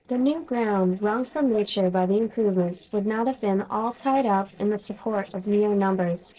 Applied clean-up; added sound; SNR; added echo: neural separator model SepFormer DNS4.